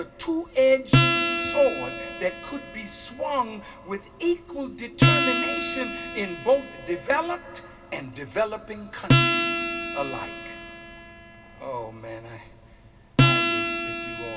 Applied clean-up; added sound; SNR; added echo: none; Acoustic guitar; -4 dB; reverberation time 0.2 s.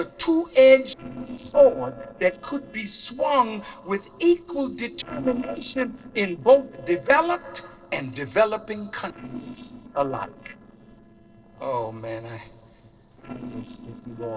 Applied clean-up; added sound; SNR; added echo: neural separator model SepFormer DNS4.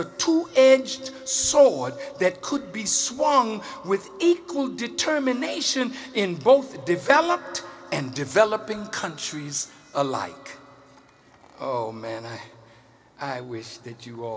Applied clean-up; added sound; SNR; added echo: none; none; none; none.